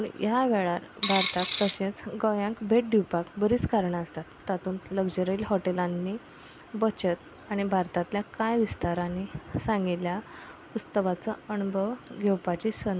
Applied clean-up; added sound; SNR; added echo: none; Coin (dropping); 0 dB; none.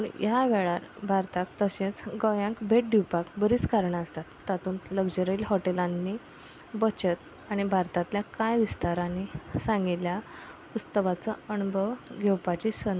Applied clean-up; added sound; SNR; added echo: none; none; none; none.